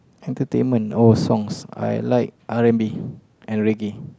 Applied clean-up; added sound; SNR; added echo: none; none; none; none.